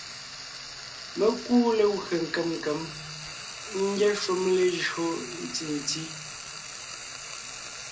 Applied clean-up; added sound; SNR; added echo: none; Frying (food); 10 dB; reverberation time 0.2 s.